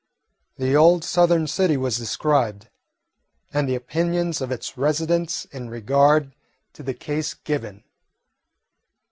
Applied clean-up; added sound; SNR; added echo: none; none; none; none.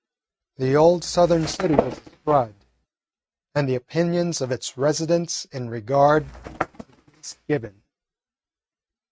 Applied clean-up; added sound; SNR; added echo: neural mask model RNNoise.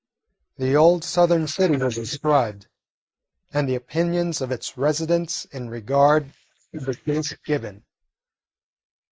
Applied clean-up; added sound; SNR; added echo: neural mask model Resemble Enhance denoiser.